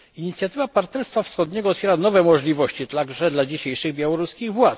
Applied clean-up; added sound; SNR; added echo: none; none; none; none.